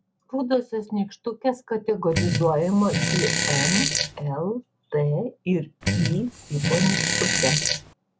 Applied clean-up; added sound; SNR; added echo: none; Fart; -1 dB; none.